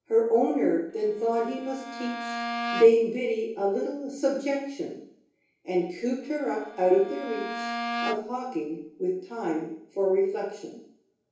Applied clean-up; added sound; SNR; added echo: none; Bowed string instrument; 9 dB; reverberation time 0.7 s.